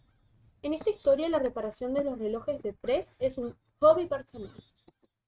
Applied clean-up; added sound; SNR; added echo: neural mask model RNNoise.